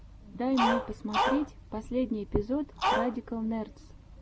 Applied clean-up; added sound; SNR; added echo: none; Dog; -3 dB; none.